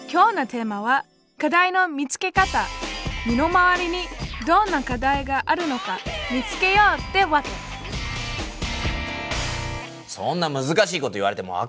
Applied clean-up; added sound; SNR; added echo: none; none; none; none.